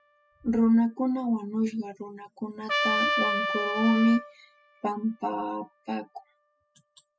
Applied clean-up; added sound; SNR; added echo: classical method spectral subtraction.